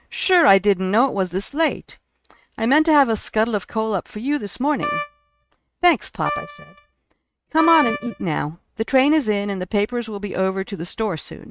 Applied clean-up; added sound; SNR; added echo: neural mask model RNNoise.